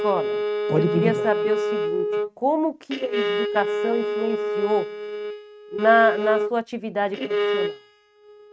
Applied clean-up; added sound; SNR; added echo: neural mask model RNNoise.